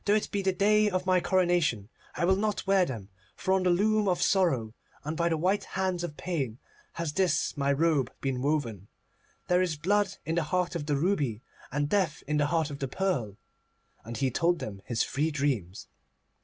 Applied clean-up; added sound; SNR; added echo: none; none; none; none.